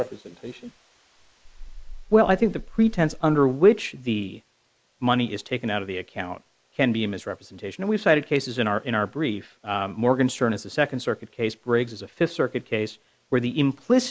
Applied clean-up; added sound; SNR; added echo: neural mask model Resemble Enhance denoiser.